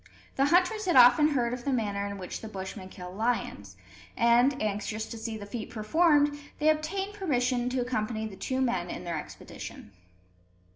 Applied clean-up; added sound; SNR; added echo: none; none; none; none.